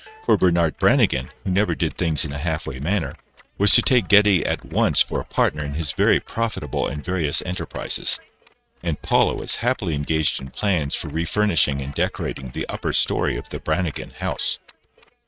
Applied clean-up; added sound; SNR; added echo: neural mask model RNNoise.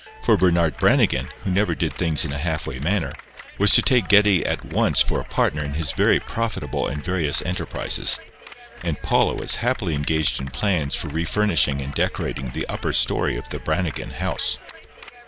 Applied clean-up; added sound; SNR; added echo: none; Clapping; 19 dB; none.